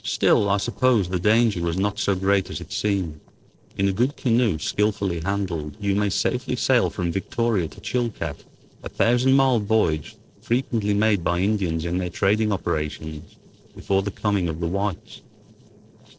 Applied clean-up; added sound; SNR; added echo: neural separator model SepFormer DNS4.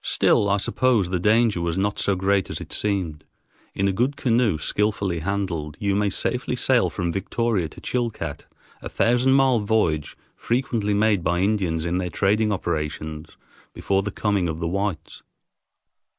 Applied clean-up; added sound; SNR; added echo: none; none; none; none.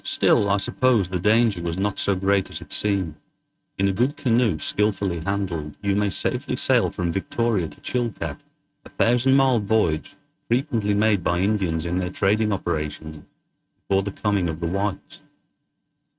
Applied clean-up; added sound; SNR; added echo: neural mask model RNNoise.